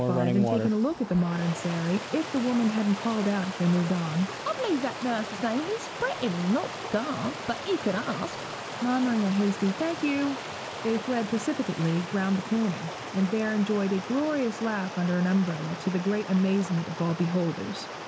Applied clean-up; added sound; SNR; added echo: none; Stream; 8 dB; none.